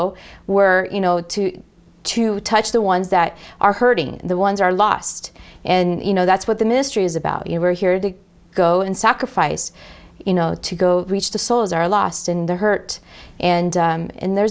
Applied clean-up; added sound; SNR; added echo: none; none; none; none.